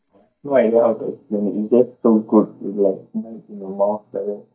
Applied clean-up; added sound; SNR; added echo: neural mask model DeepFilterNet 3.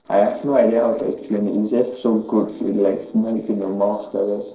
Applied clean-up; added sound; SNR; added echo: neural separator model SepFormer DNS4.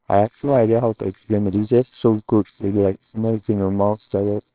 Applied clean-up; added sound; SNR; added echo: neural separator model SepFormer WHAMR!.